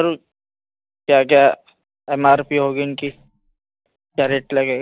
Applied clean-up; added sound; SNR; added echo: neural separator model SepFormer DNS4.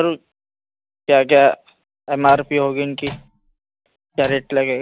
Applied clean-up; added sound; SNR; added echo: none; Microwave oven; 18 dB; none.